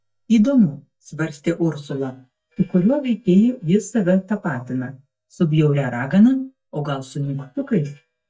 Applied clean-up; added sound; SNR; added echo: neural mask model DeepFilterNet 3.